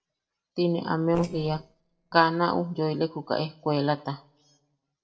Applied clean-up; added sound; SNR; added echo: neural separator model SepFormer DNS4.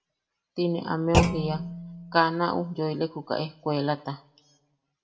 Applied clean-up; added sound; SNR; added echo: none; Thump, thud; 3 dB; reverberation time 0.5 s.